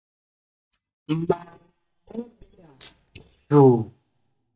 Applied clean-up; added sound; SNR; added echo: neural mask model DeepFilterNet 3.